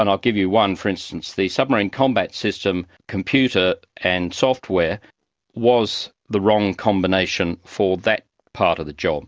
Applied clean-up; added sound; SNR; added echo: none; none; none; none.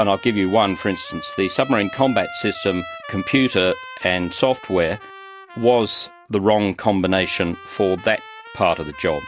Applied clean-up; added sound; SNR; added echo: none; Trumpet; 16 dB; none.